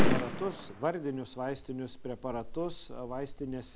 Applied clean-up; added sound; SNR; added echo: none; Fireworks; -5 dB; none.